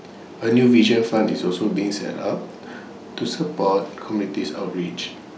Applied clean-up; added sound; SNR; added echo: none; none; none; none.